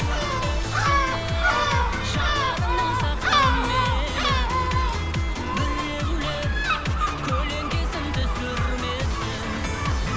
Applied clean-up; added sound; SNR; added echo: none; Gull, seagull; 0 dB; none.